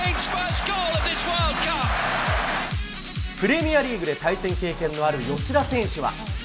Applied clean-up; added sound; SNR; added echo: none; none; none; none.